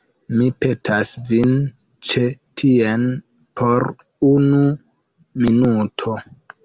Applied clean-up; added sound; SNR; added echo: none; none; none; none.